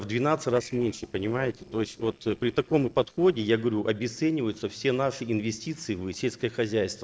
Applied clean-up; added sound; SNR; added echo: neural separator model SepFormer DNS4.